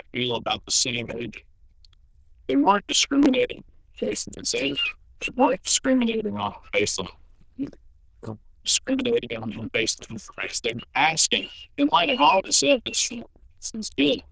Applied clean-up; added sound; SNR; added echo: neural diffusion model UNIVERSE++.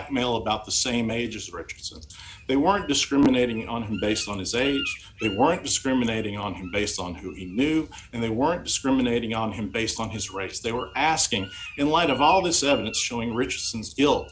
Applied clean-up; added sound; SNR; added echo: none; Bird; 17 dB; none.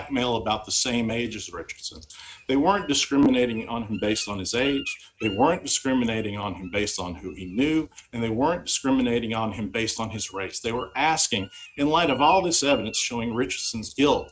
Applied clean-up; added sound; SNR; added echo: neural mask model RNNoise.